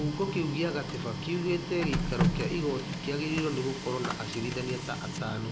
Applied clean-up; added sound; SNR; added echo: none; Printer; 1 dB; none.